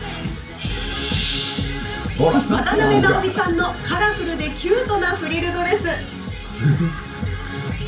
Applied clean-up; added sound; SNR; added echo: none; none; none; reverberation time 0.3 s.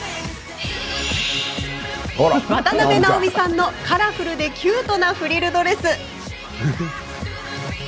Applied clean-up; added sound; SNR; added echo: none; none; none; none.